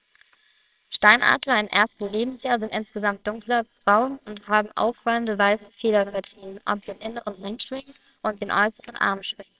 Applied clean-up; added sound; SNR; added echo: neural separator model SepFormer WHAMR!.